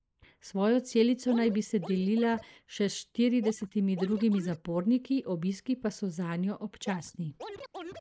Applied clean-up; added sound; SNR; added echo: neural mask model Resemble Enhance denoiser.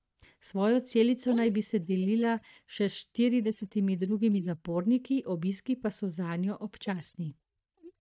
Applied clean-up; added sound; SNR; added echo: neural mask model DeepFilterNet 3.